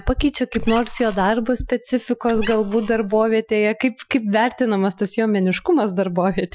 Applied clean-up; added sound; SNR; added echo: classical method Wiener filter.